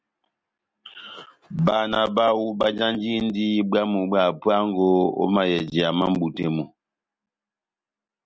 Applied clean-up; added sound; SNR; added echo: none; none; none; none.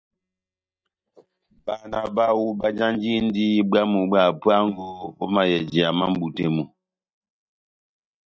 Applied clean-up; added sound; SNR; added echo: neural mask model DeepFilterNet 3.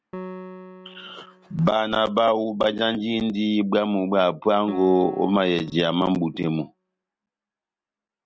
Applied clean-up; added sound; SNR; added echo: none; Piano; 19 dB; none.